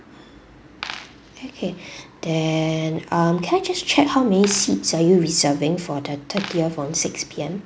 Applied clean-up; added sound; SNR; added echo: none; Coin (dropping); 16 dB; none.